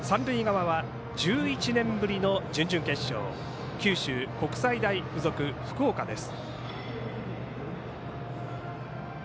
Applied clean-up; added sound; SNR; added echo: none; none; none; none.